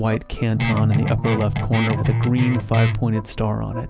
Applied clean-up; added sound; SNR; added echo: none; Guitar; 1 dB; none.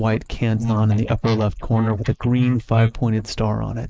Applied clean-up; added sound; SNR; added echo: neural mask model Resemble Enhance denoiser.